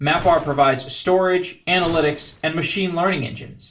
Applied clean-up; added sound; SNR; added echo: none; Gunshot, gunfire; 18 dB; reverberation time 0.3 s.